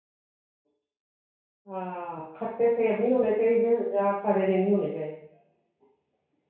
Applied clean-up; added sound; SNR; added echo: none; none; none; reverberation time 0.6 s.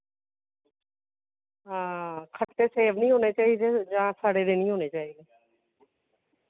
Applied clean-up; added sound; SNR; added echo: none; none; none; none.